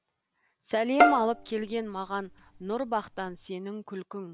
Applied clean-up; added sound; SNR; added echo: none; Bowed string instrument; -2 dB; none.